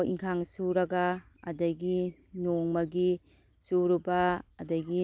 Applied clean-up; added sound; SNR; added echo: none; none; none; none.